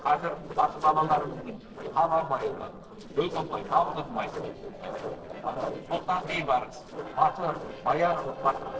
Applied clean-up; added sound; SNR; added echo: neural separator model SepFormer DNS4.